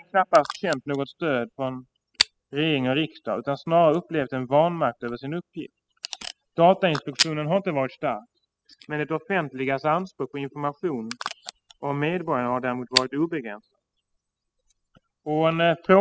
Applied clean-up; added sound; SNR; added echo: classical method spectral subtraction.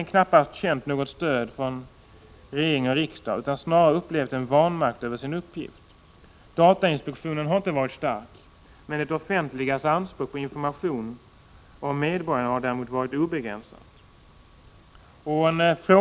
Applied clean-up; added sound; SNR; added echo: none; none; none; none.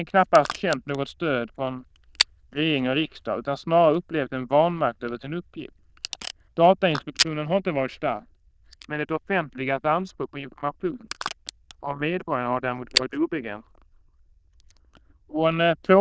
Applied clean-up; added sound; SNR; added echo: neural diffusion model UNIVERSE++.